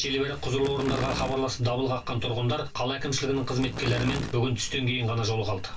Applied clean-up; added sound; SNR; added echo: none; Insect; 10 dB; reverberation time 0.2 s.